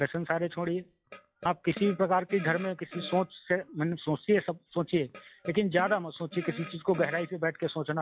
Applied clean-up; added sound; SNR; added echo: classical method log-MMSE.